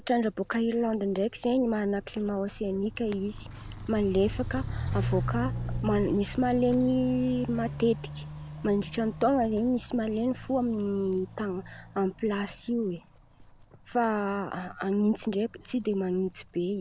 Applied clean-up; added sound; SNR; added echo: none; Walk, footsteps; 10 dB; none.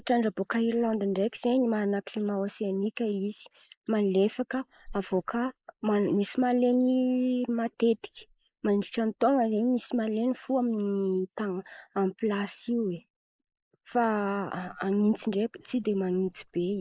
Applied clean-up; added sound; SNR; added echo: neural mask model Resemble Enhance denoiser.